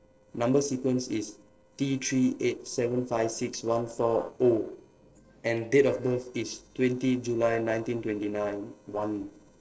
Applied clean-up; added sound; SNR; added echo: neural separator model SepFormer DNS4.